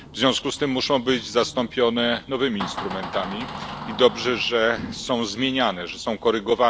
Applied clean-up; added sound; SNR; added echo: none; Door; 14 dB; none.